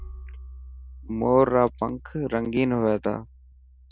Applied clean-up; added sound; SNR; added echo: none; Hammer; 14 dB; none.